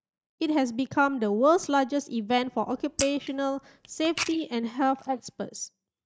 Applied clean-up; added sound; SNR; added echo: neural mask model DeepFilterNet 3.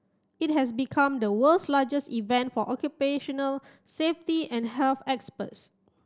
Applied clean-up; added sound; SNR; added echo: none; none; none; none.